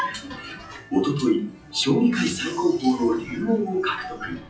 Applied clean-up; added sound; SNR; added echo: classical method WPE with log-MMSE.